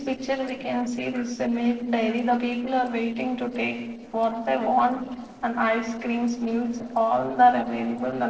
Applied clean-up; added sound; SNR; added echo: neural separator model SepFormer DNS4.